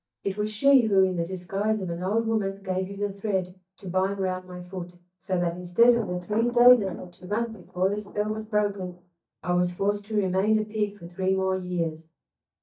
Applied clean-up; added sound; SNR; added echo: neural mask model DeepFilterNet 3.